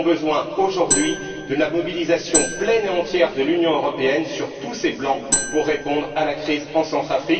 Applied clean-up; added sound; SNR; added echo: none; Marimba, xylophone; 4 dB; reverberation time 2.5 s.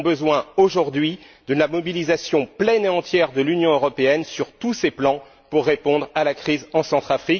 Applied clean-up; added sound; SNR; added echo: none; none; none; none.